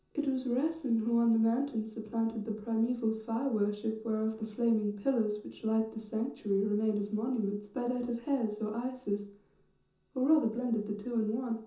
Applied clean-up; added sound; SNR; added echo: none; none; none; reverberation time 0.6 s.